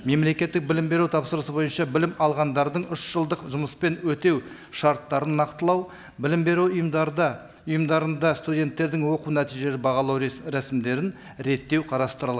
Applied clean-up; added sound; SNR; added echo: none; none; none; none.